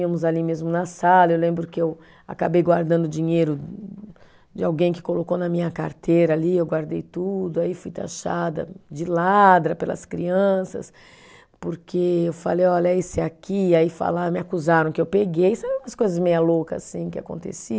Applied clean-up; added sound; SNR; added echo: none; none; none; none.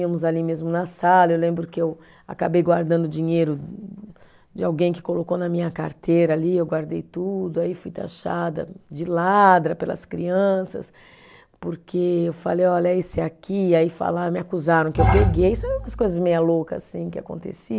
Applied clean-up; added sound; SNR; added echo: none; Bowed string instrument; -1 dB; none.